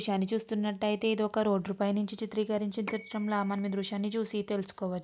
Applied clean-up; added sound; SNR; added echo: none; Bell / Telephone; 19 dB; none.